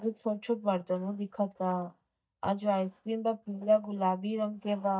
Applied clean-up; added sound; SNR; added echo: neural mask model DeepFilterNet 3.